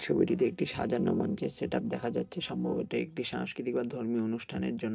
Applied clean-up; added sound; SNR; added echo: neural separator model SepFormer DNS4.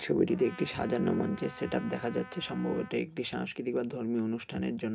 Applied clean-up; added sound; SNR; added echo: none; Trumpet; 18 dB; reverberation time 0.3 s.